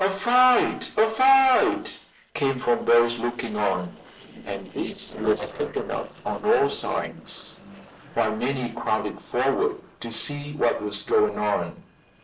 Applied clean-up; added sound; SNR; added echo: neural separator model SepFormer DNS4.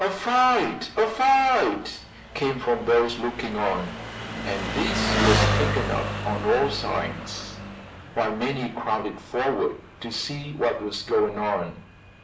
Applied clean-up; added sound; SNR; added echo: none; Engine; 6 dB; reverberation time 0.4 s.